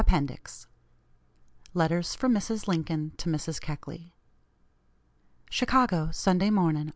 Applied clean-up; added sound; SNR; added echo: none; none; none; none.